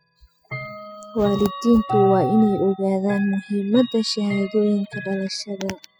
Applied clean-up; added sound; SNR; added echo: classical method spectral subtraction.